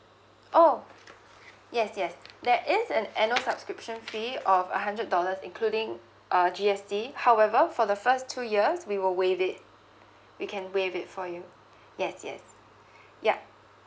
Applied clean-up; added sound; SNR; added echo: none; none; none; none.